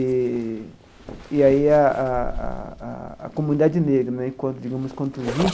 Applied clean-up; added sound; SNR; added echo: none; Zipper (clothing); 12 dB; none.